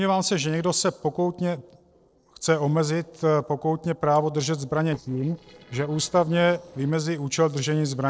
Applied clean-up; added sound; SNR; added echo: neural separator model SepFormer DNS4.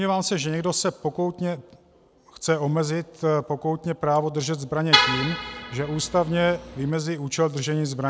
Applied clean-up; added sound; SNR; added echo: none; Vehicle horn, car horn, honking; 1 dB; none.